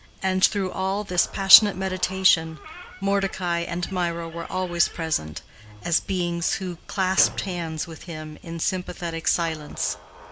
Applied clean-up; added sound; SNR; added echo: none; Squeak / Slam; 19 dB; none.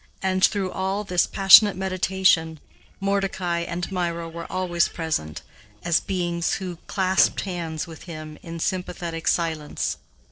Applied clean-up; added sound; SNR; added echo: neural separator model SepFormer DNS4.